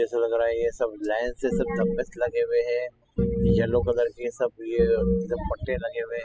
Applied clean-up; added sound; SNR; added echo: classical method spectral subtraction.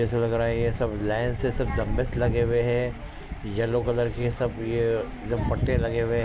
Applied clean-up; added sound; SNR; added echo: none; none; none; none.